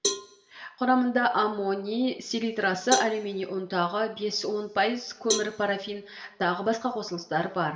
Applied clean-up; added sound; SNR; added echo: none; Cowbell; 9 dB; reverberation time 1.7 s.